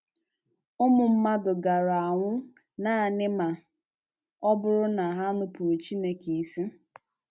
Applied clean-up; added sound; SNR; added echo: none; none; none; none.